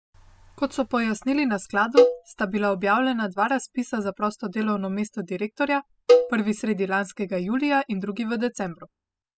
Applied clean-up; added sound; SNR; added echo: classical method spectral subtraction.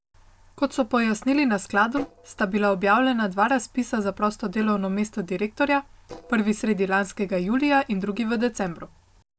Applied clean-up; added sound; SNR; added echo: neural separator model SepFormer DNS4.